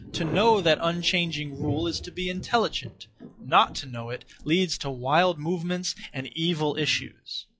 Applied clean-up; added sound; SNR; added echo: classical method log-MMSE.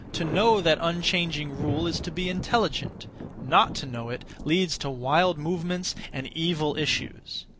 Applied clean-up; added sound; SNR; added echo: none; Thunder; 11 dB; none.